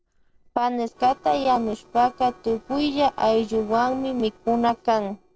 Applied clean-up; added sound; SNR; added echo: neural separator model SepFormer DNS4.